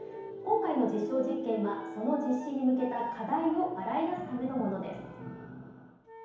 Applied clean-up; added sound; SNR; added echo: none; Wind instrument, woodwind instrument; 18 dB; reverberation time 2.2 s.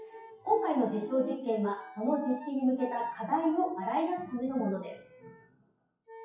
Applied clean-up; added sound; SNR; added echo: classical method WPE with log-MMSE.